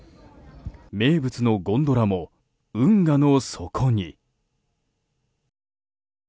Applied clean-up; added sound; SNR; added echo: none; none; none; none.